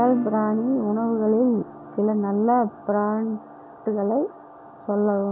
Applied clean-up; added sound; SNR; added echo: none; Guitar; 17 dB; none.